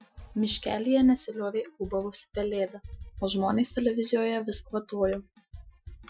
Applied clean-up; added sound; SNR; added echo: classical method Wiener filter.